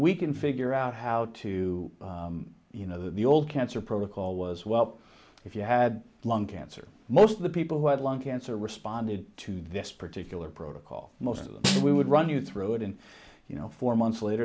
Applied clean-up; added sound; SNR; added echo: none; Snare drum; 3 dB; none.